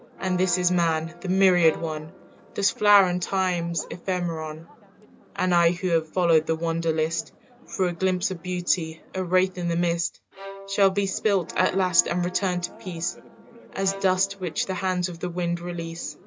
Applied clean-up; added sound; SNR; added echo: none; Church bell + Bowed string instrument; 18 dB; none.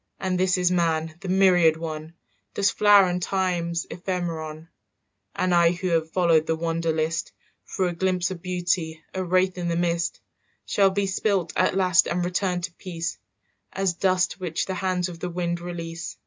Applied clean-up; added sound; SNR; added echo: none; none; none; none.